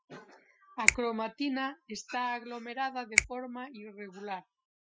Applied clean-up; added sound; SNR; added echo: classical method Wiener filter.